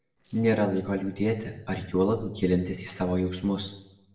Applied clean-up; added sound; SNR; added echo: neural separator model SepFormer DNS4.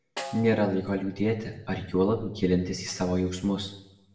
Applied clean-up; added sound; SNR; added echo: none; Snare drum; 17 dB; reverberation time 0.7 s.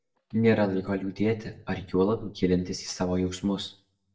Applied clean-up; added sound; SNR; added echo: neural mask model DeepFilterNet 3.